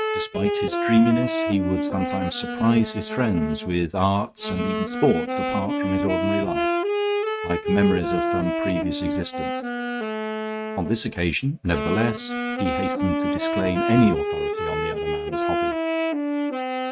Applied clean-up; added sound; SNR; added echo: neural mask model RNNoise.